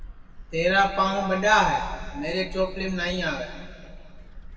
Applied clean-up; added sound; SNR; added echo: none; Gull, seagull; 13 dB; reverberation time 2.0 s.